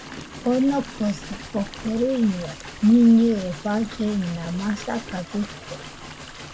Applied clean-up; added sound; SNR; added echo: none; Train + Stream; 15 dB; none.